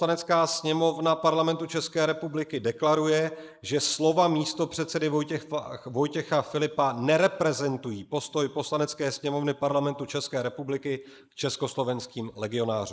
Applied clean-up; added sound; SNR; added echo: neural mask model Resemble Enhance denoiser.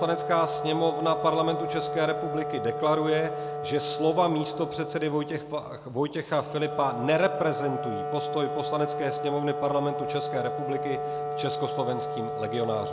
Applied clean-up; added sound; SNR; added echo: none; Wind instrument, woodwind instrument; 4 dB; none.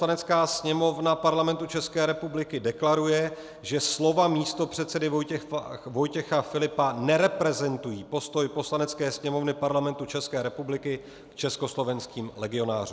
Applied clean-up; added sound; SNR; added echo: none; none; none; none.